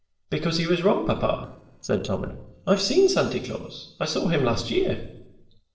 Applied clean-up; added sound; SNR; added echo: neural separator model SepFormer DNS4.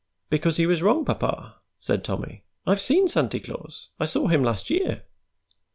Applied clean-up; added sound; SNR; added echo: none; none; none; none.